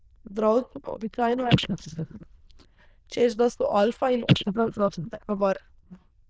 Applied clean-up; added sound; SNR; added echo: neural diffusion model UNIVERSE++.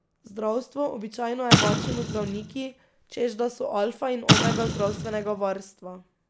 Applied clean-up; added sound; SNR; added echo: none; Explosion; -3 dB; none.